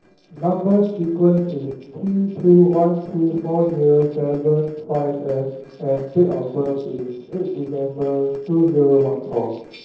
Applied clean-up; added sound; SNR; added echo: neural separator model SepFormer DNS4.